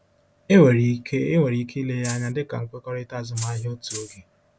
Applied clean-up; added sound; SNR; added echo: none; Rattle (instrument); 12 dB; none.